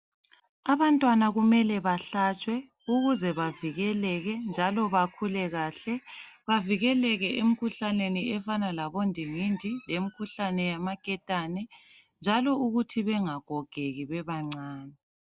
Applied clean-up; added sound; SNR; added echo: none; none; none; none.